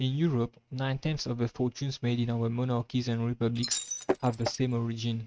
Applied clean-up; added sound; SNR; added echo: neural mask model RNNoise.